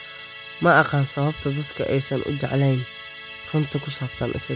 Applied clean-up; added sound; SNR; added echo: none; Musical instrument; 14 dB; none.